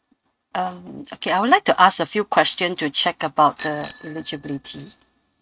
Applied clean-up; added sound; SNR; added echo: neural mask model RNNoise.